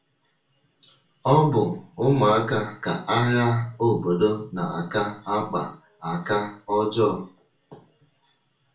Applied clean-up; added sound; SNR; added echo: none; none; none; reverberation time 0.3 s.